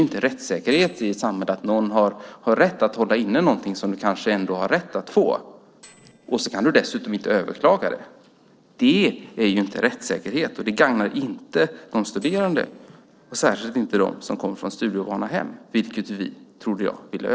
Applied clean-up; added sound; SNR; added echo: neural separator model SepFormer DNS4.